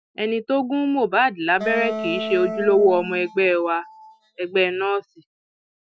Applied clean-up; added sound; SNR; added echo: classical method Wiener filter.